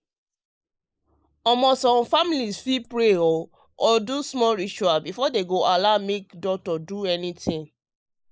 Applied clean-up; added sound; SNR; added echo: neural mask model Resemble Enhance denoiser.